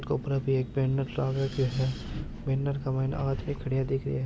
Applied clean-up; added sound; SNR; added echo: none; Wind; 10 dB; none.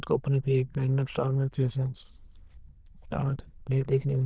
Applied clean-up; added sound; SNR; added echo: neural diffusion model UNIVERSE++.